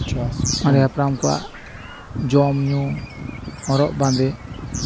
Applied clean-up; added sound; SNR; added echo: none; Clock + Bird vocalization, bird call, bird song; 10 dB; none.